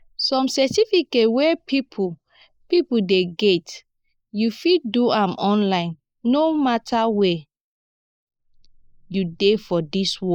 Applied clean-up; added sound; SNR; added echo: neural mask model Resemble Enhance denoiser.